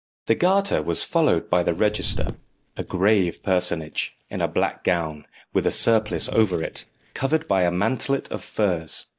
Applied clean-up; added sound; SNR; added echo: neural mask model DeepFilterNet 3.